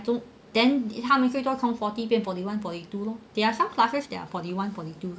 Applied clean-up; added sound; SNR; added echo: none; none; none; none.